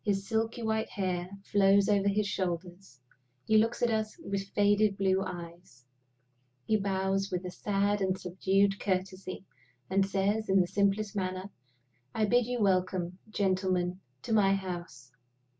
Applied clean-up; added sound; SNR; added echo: none; none; none; none.